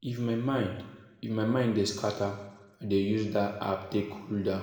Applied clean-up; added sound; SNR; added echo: none; none; none; reverberation time 1.0 s.